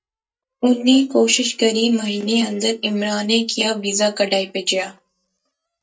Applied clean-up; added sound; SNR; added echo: neural mask model DeepFilterNet 3.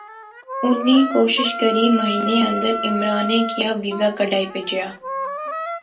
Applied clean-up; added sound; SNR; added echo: none; Wind instrument, woodwind instrument; 7 dB; reverberation time 0.2 s.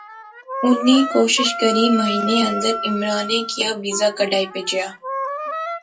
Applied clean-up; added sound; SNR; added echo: classical method WPE with log-MMSE.